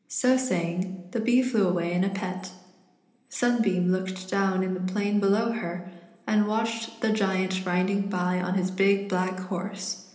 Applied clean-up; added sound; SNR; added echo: none; none; none; reverberation time 1.0 s.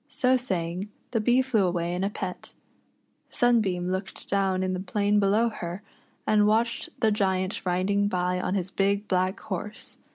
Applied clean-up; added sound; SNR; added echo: none; none; none; none.